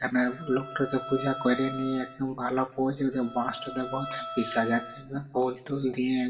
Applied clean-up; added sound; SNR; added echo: none; Bowed string instrument; 12 dB; reverberation time 1.1 s.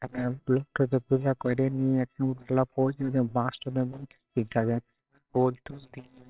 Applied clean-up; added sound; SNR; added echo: neural separator model SepFormer WHAMR!.